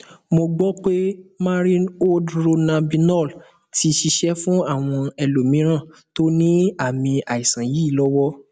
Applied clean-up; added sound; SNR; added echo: none; none; none; none.